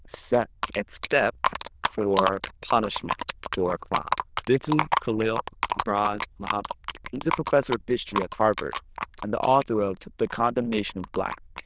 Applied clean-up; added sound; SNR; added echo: neural diffusion model UNIVERSE++.